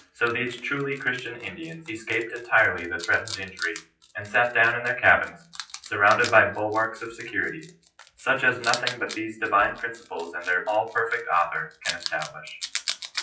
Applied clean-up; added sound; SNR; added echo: classical method WPE with log-MMSE.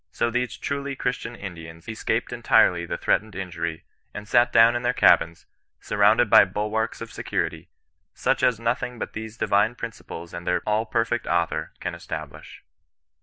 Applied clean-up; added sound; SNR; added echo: none; none; none; none.